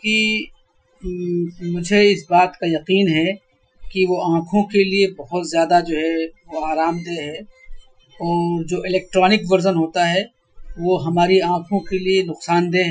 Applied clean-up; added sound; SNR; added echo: classical method Wiener filter.